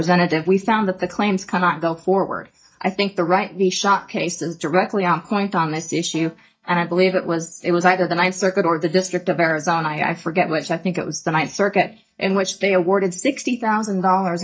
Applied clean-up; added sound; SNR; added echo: neural mask model DeepFilterNet 3.